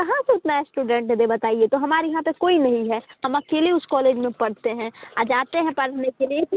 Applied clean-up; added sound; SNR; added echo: none; none; none; none.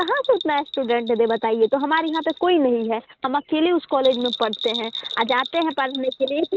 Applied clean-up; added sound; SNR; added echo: neural mask model RNNoise.